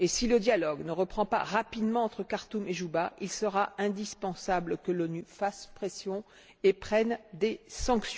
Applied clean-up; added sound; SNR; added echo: none; none; none; none.